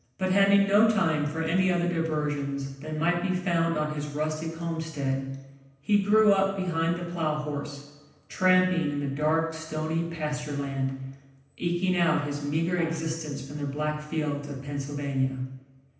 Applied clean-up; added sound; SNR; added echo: none; Fart; 13 dB; reverberation time 0.9 s.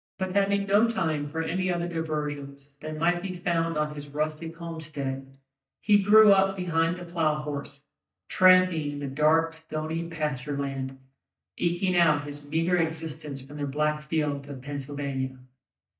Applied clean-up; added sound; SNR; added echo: neural mask model DeepFilterNet 3.